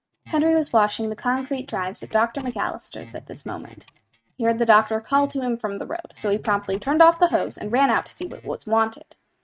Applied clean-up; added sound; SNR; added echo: neural mask model RNNoise.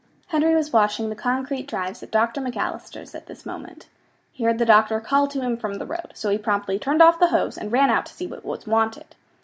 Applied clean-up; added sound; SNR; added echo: none; none; none; none.